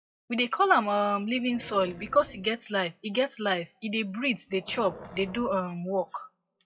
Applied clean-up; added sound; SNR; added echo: classical method WPE with log-MMSE.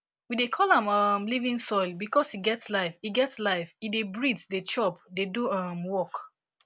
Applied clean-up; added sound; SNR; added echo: none; none; none; none.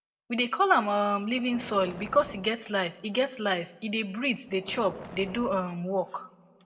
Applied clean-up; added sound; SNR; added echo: none; Boom; 17 dB; reverberation time 1.4 s.